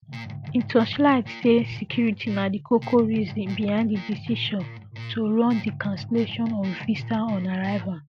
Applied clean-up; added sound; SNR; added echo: none; Guitar; 12 dB; none.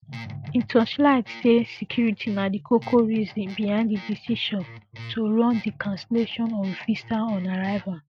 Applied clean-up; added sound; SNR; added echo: neural mask model RNNoise.